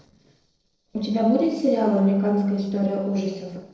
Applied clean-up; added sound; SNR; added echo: neural separator model SepFormer DNS4.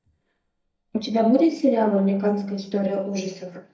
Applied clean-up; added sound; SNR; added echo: neural mask model DeepFilterNet 3.